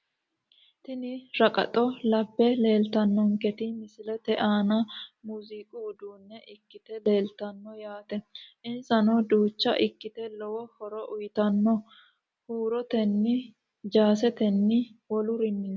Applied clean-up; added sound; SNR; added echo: none; none; none; none.